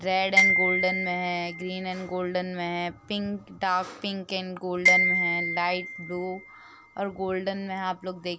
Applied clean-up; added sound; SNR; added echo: none; Glockenspiel; -1 dB; none.